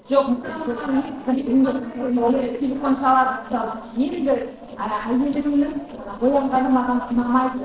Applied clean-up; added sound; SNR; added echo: neural separator model SepFormer DNS4.